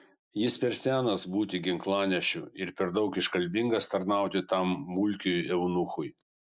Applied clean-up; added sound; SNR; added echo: none; none; none; none.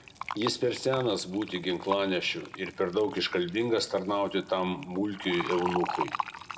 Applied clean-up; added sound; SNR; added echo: none; Fill (with liquid); 9 dB; reverberation time 1.0 s.